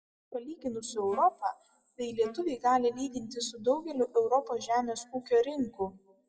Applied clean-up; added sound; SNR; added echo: classical method WPE with log-MMSE.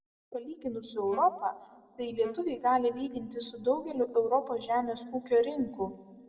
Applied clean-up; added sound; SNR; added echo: none; Wind instrument, woodwind instrument; 19 dB; reverberation time 1.6 s.